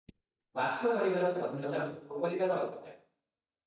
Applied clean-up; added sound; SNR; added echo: neural mask model DeepFilterNet 3.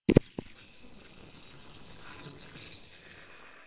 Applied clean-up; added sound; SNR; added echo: neural separator model SepFormer WHAMR!.